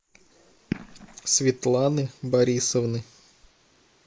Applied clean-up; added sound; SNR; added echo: neural mask model Resemble Enhance denoiser.